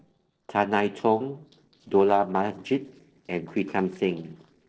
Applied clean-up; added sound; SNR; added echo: neural separator model SepFormer DNS4.